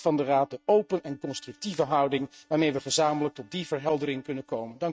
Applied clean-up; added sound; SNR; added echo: neural mask model RNNoise.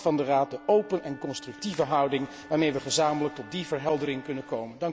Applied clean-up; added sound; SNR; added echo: none; Wind instrument, woodwind instrument; 20 dB; none.